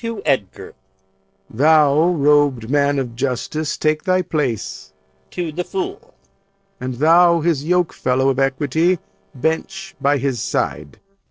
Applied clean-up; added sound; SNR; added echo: neural separator model SepFormer DNS4.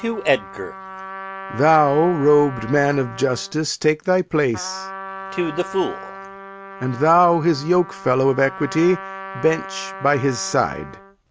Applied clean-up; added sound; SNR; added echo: none; Trumpet; 14 dB; none.